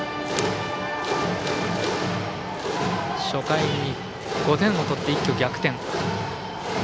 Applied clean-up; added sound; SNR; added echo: none; none; none; none.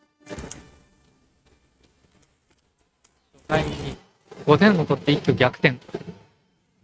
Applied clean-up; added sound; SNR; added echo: neural mask model RNNoise.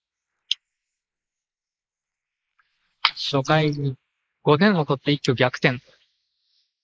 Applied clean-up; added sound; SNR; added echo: neural mask model Resemble Enhance denoiser.